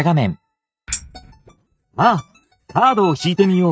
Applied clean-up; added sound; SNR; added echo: neural mask model RNNoise.